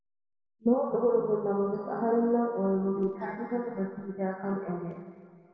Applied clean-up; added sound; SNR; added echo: none; none; none; reverberation time 2.0 s.